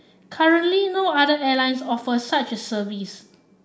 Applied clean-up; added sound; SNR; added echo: none; none; none; none.